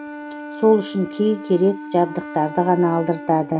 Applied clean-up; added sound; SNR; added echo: none; Wind instrument, woodwind instrument; 13 dB; none.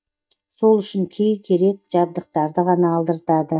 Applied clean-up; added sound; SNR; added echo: neural mask model DeepFilterNet 3.